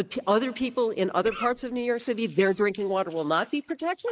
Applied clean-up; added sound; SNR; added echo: neural mask model Resemble Enhance denoiser.